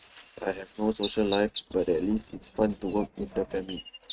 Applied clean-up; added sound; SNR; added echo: neural mask model RNNoise.